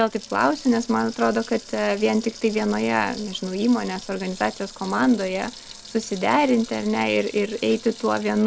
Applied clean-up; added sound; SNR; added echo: none; Sink (filling or washing) / Water tap, faucet; 18 dB; none.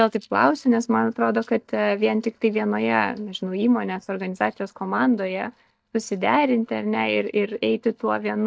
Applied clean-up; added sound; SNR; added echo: neural mask model DeepFilterNet 3.